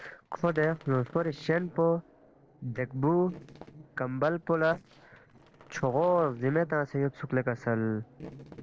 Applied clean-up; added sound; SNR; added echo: neural separator model SepFormer DNS4.